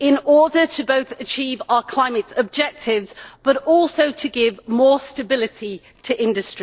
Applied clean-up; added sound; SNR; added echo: neural separator model SepFormer DNS4.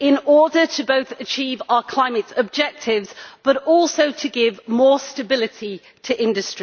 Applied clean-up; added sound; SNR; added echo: none; none; none; none.